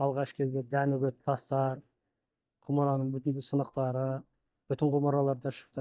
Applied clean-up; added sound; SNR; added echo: neural mask model DeepFilterNet 3.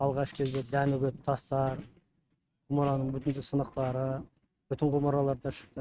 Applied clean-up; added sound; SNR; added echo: neural mask model RNNoise.